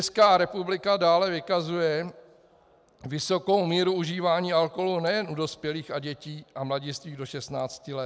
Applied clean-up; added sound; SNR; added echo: none; none; none; none.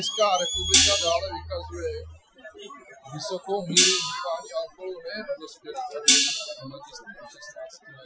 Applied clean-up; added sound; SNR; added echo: classical method Wiener filter.